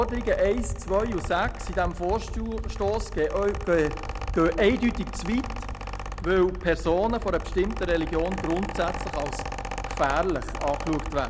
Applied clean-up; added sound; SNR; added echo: none; Mechanical fan; 6 dB; none.